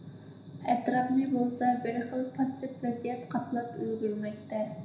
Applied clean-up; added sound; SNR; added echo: none; Insect; 0 dB; reverberation time 0.6 s.